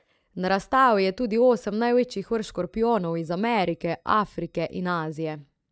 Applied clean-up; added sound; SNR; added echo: neural mask model DeepFilterNet 3.